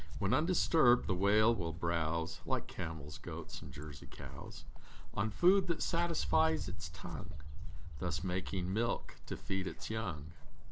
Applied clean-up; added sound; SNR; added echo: none; Walk, footsteps; -2 dB; none.